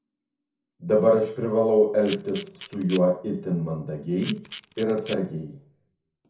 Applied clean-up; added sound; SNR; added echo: none; Camera; 16 dB; reverberation time 0.7 s.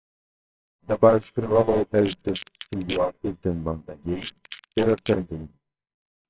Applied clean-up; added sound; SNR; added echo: neural separator model SepFormer WHAMR!.